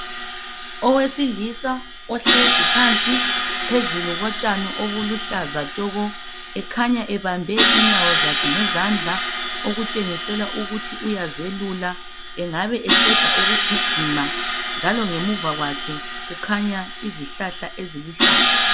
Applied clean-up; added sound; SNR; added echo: none; Crash cymbal; -2 dB; none.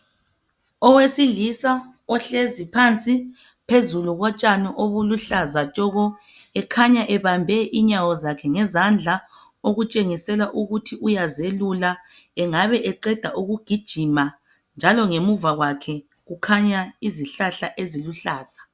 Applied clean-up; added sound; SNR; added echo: none; none; none; none.